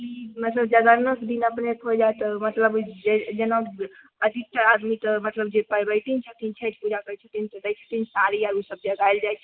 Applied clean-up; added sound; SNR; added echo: none; none; none; none.